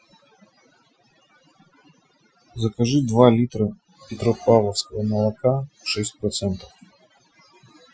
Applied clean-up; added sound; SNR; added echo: classical method Wiener filter.